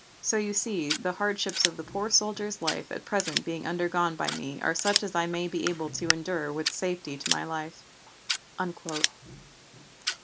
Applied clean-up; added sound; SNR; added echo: none; Scissors; 4 dB; none.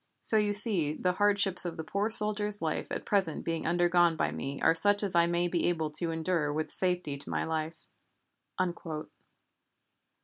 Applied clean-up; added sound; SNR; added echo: none; none; none; none.